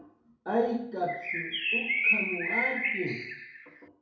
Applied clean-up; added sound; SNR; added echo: none; Bird; -4 dB; reverberation time 0.6 s.